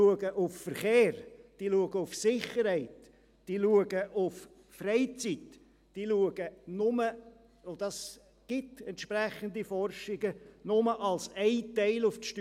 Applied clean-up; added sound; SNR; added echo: none; none; none; none.